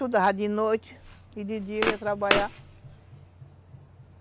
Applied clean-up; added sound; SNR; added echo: none; Walk, footsteps; 3 dB; none.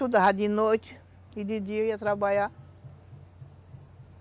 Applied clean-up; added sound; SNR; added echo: none; none; none; none.